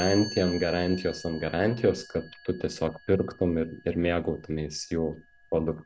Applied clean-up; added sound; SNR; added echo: none; Chime; 17 dB; none.